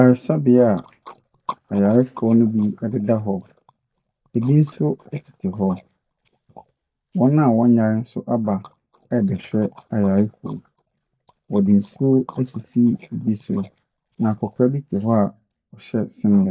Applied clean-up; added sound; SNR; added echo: neural mask model DeepFilterNet 3.